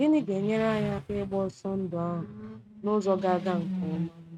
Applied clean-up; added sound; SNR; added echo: neural mask model RNNoise.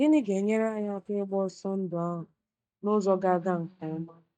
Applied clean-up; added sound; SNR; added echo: neural mask model DeepFilterNet 3.